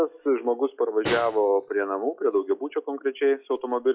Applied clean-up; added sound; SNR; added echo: classical method log-MMSE.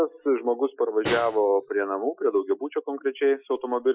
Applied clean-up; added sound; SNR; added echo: classical method Wiener filter.